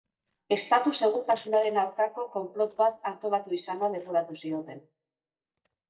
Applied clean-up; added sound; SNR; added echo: neural mask model DeepFilterNet 3.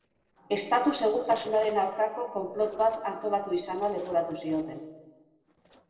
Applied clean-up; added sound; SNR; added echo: neural separator model SepFormer DNS4.